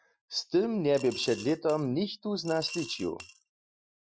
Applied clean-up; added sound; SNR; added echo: classical method Wiener filter.